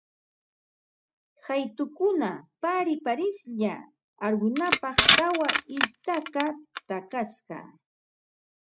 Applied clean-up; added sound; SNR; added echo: none; Crushing; -4 dB; none.